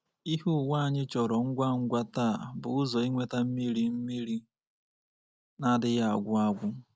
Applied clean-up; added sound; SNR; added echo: none; none; none; none.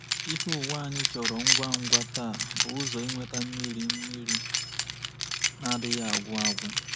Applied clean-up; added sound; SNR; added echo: none; Keys jangling; -5 dB; none.